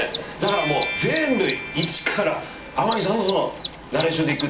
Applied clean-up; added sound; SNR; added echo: none; Mechanisms; 12 dB; reverberation time 0.4 s.